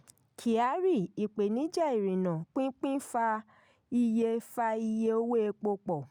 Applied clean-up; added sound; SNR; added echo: none; none; none; none.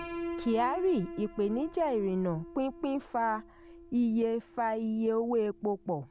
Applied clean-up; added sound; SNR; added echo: none; Piano; 14 dB; none.